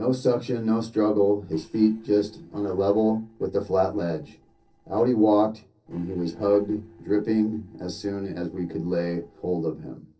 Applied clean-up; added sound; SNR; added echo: neural separator model SepFormer DNS4.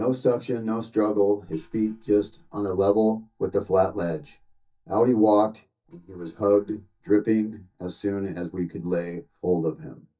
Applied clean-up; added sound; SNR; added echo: neural mask model DeepFilterNet 3.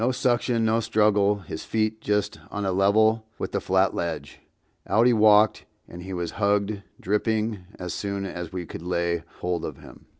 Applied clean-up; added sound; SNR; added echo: none; none; none; none.